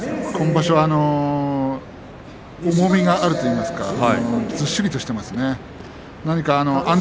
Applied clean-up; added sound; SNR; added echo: none; none; none; none.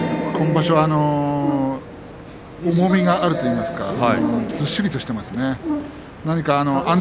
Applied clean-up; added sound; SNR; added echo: none; Strum + Brass instrument; 11 dB; none.